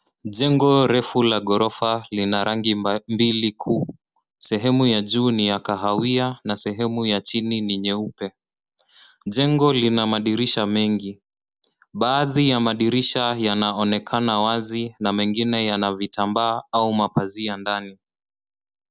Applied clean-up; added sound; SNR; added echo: none; none; none; none.